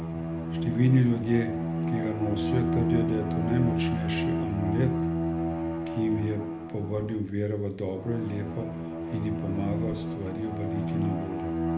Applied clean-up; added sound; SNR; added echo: none; Bowed string instrument; 0 dB; reverberation time 0.7 s.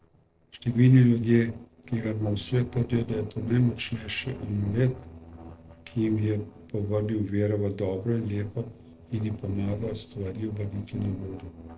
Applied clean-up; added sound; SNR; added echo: neural separator model SepFormer DNS4.